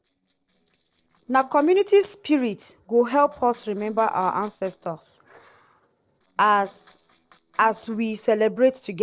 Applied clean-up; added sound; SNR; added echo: neural separator model SepFormer DNS4.